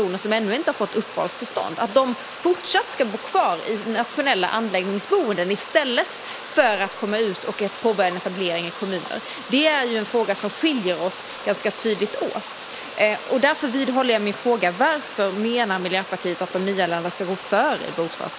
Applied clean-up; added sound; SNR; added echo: none; Water; 13 dB; none.